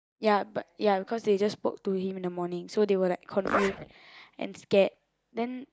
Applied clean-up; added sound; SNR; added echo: neural mask model DeepFilterNet 3.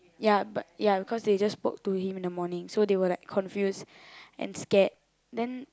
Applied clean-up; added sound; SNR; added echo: none; none; none; none.